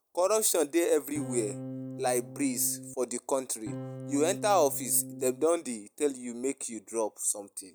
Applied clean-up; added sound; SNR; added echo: none; Electric guitar / Strum; 10 dB; none.